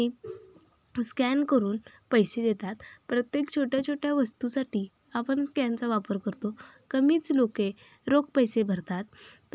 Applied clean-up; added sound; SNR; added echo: none; none; none; none.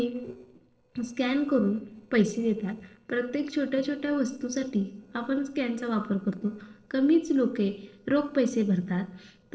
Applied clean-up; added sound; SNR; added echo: neural separator model SepFormer DNS4.